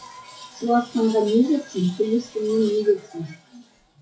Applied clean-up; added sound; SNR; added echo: classical method WPE with log-MMSE.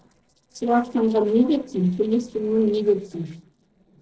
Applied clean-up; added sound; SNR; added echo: neural separator model SepFormer DNS4.